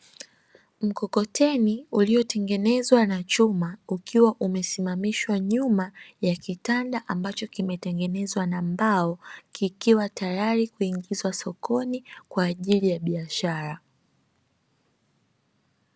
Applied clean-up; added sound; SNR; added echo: none; none; none; none.